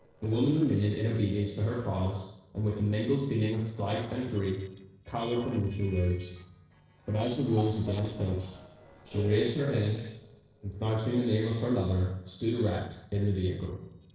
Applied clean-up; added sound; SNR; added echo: neural separator model SepFormer DNS4.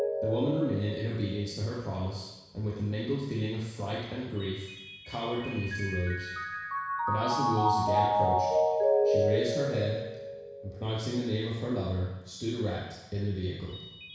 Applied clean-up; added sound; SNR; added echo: none; Mallet percussion; 0 dB; reverberation time 1.1 s.